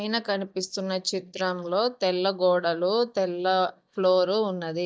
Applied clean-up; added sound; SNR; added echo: neural mask model DeepFilterNet 3.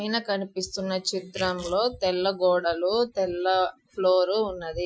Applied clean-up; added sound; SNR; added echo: classical method Wiener filter.